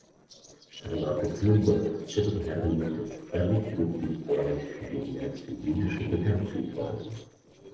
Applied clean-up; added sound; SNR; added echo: neural separator model SepFormer DNS4.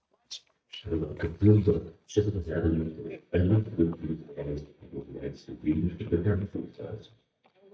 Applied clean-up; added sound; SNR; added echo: neural mask model DeepFilterNet 3.